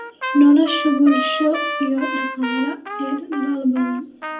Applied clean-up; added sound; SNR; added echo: none; Trumpet; 8 dB; reverberation time 0.2 s.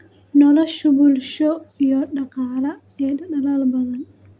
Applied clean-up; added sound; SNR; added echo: none; none; none; none.